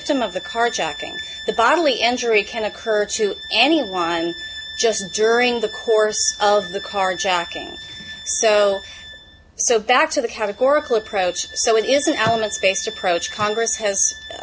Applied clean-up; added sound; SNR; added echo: none; Bowed string instrument; 14 dB; none.